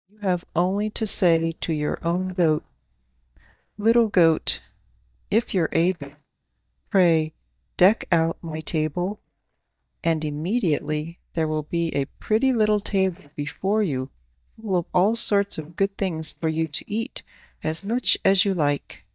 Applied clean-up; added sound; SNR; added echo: neural mask model DeepFilterNet 3.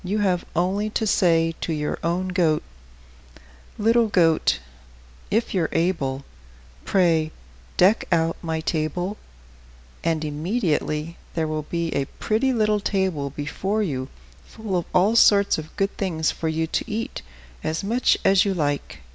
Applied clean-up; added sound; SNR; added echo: none; none; none; none.